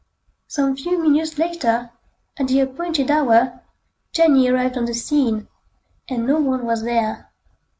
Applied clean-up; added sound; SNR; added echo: none; none; none; none.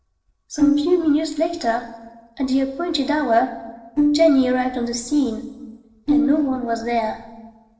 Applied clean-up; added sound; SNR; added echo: neural separator model SepFormer DNS4.